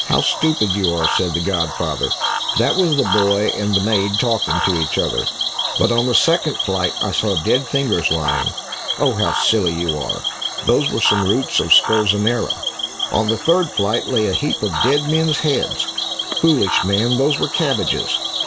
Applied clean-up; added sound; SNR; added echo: none; Cricket / Frog; 3 dB; none.